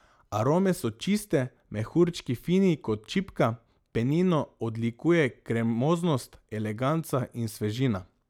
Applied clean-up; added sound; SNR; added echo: none; none; none; none.